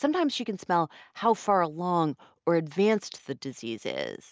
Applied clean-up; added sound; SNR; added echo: none; none; none; none.